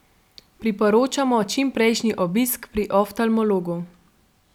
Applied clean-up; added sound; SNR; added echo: none; none; none; none.